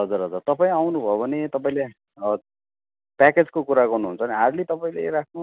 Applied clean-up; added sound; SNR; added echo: none; none; none; none.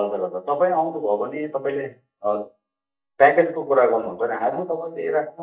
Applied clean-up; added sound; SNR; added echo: neural mask model DeepFilterNet 3.